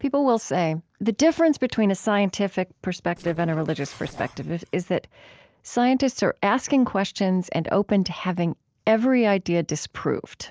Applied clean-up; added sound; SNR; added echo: neural separator model SepFormer DNS4.